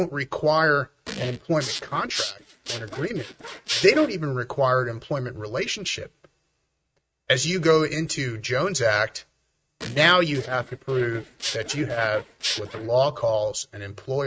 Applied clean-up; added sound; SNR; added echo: neural mask model RNNoise.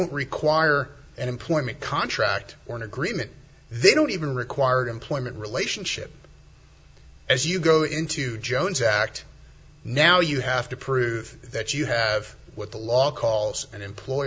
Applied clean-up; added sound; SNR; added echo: none; none; none; none.